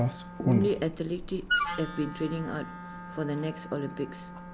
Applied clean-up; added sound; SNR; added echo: none; Wind instrument, woodwind instrument + Clock; 1 dB; none.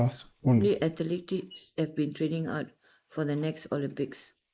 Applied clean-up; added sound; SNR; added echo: neural mask model Resemble Enhance denoiser.